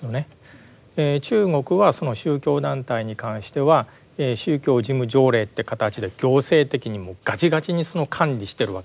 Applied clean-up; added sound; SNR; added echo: none; none; none; none.